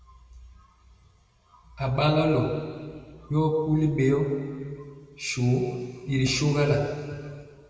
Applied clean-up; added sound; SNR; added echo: none; none; none; reverberation time 2.2 s.